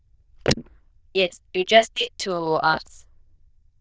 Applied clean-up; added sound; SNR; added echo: neural diffusion model UNIVERSE++.